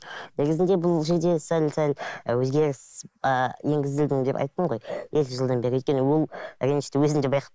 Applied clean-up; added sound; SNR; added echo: neural mask model Resemble Enhance denoiser.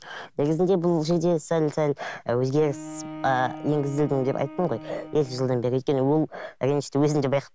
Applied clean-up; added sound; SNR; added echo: none; Bowed string instrument; 15 dB; none.